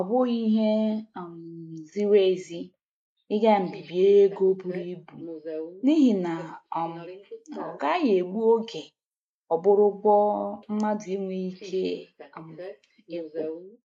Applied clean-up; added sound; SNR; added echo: neural mask model Resemble Enhance denoiser.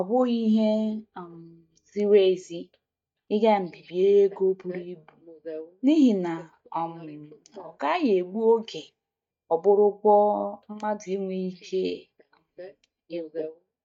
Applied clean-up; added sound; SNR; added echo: neural mask model DeepFilterNet 3.